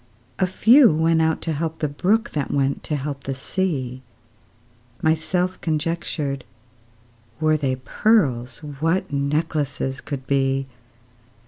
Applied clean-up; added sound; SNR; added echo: none; none; none; none.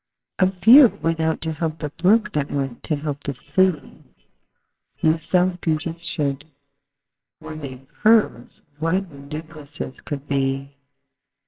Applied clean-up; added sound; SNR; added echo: neural separator model SepFormer WHAMR!.